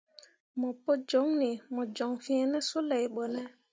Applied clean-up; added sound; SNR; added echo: none; none; none; none.